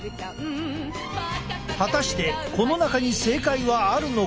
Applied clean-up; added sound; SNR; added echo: none; Wind; 15 dB; none.